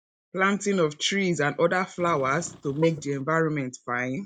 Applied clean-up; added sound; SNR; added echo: neural mask model DeepFilterNet 3.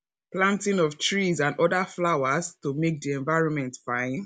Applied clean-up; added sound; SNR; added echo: none; none; none; none.